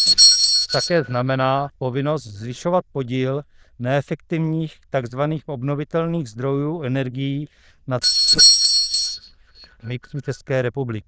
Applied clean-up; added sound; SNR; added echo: neural diffusion model UNIVERSE++.